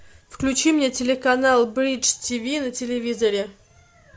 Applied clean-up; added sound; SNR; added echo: none; none; none; none.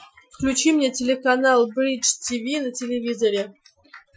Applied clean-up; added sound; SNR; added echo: classical method Wiener filter.